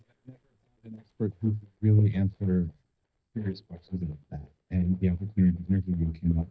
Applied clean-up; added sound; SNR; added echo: neural mask model DeepFilterNet 3.